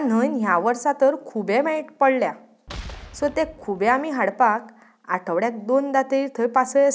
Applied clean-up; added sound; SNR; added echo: none; Boom; 17 dB; none.